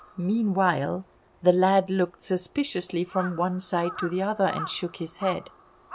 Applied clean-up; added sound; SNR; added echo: none; Crow; 16 dB; none.